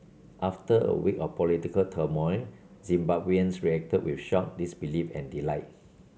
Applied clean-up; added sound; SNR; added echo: none; none; none; none.